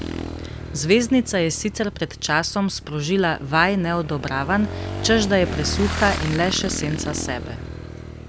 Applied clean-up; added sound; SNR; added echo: none; Motorcycle / Engine; 8 dB; none.